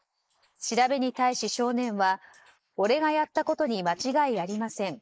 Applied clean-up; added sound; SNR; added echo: neural mask model Resemble Enhance denoiser.